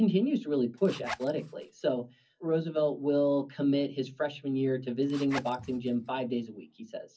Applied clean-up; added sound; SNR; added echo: none; Zipper (clothing); 14 dB; reverberation time 0.4 s.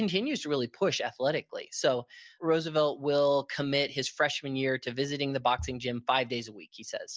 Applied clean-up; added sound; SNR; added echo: none; none; none; none.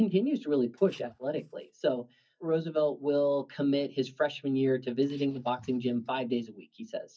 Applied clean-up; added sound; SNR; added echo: neural mask model DeepFilterNet 3.